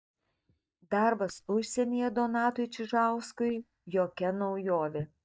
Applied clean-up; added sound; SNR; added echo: neural mask model DeepFilterNet 3.